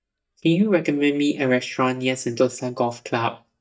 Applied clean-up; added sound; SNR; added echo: neural mask model DeepFilterNet 3.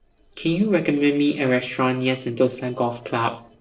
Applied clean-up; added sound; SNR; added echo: neural separator model SepFormer DNS4.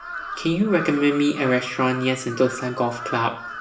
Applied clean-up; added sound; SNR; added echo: none; Crow; 12 dB; reverberation time 0.5 s.